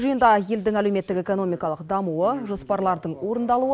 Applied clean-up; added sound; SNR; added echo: none; none; none; none.